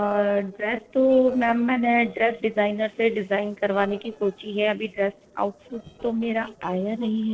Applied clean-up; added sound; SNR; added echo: neural separator model SepFormer DNS4.